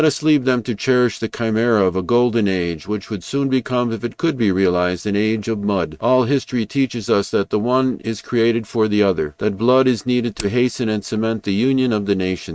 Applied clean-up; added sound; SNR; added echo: neural mask model RNNoise.